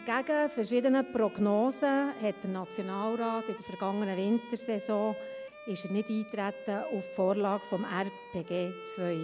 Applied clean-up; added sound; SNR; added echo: none; Bowed string instrument; 14 dB; none.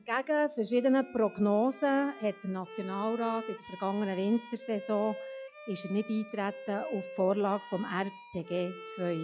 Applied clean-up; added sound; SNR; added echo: classical method log-MMSE.